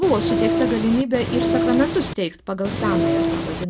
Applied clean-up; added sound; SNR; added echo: none; Train; -1 dB; none.